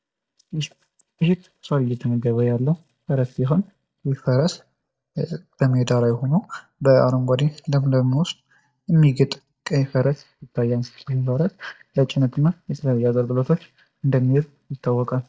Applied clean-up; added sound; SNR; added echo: neural mask model DeepFilterNet 3.